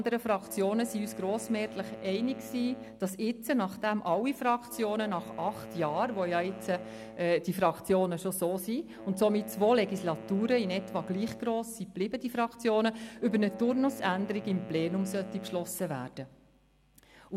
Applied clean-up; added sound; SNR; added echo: none; Wind instrument, woodwind instrument; 15 dB; none.